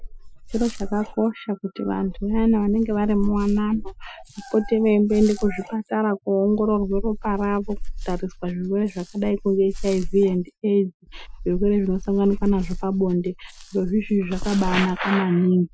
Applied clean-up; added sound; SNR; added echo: classical method Wiener filter.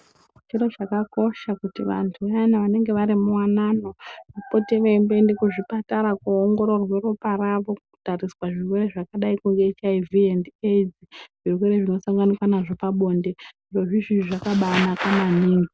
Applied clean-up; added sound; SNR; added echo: none; none; none; none.